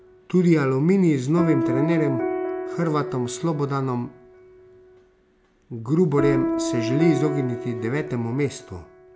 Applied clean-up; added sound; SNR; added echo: none; Piano; 6 dB; none.